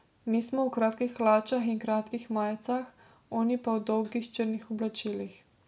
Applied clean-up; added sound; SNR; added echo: none; none; none; none.